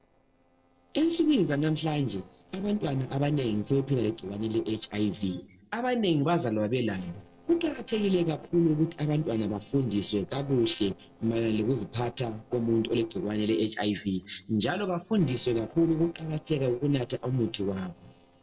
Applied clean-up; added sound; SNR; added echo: neural separator model SepFormer DNS4.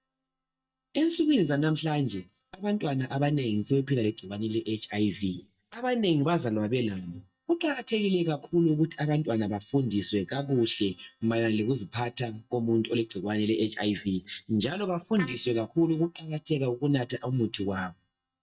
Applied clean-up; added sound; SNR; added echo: neural mask model DeepFilterNet 3.